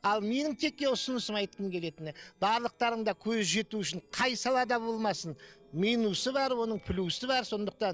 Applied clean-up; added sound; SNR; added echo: neural separator model SepFormer DNS4.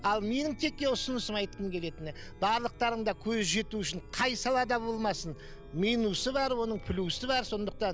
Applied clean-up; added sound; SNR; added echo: none; Chime; 14 dB; none.